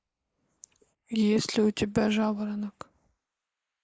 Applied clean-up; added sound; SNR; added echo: neural mask model Resemble Enhance denoiser.